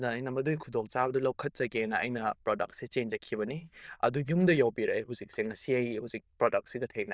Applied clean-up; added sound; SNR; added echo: neural diffusion model UNIVERSE++.